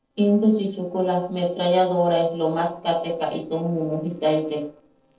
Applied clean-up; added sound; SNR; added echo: neural separator model SepFormer DNS4.